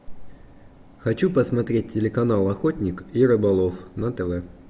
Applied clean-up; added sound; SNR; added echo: none; none; none; none.